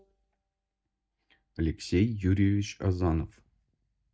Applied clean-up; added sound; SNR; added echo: neural mask model DeepFilterNet 3.